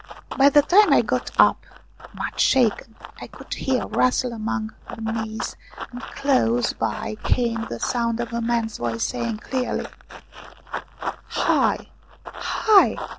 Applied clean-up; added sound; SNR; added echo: none; Run; 12 dB; none.